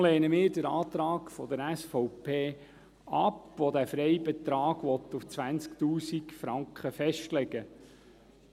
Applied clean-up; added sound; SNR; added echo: none; none; none; none.